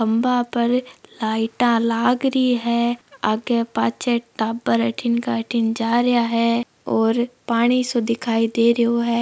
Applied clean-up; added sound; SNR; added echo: none; none; none; none.